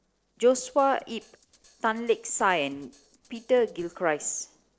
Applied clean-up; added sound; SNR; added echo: neural separator model SepFormer DNS4.